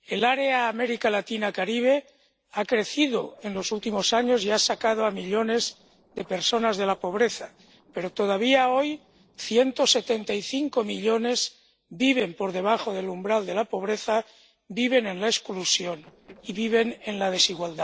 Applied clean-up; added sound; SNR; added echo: neural separator model SepFormer DNS4.